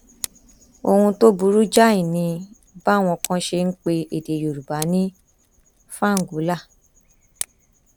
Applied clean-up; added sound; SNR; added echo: none; Tick; 18 dB; none.